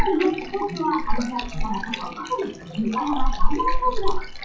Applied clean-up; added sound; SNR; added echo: classical method WPE with log-MMSE.